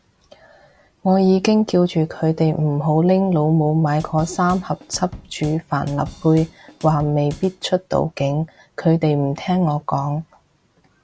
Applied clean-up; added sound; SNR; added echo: none; Drum / Drum kit; 19 dB; none.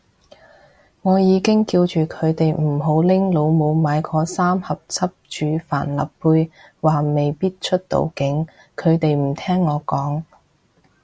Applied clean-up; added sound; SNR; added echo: none; none; none; none.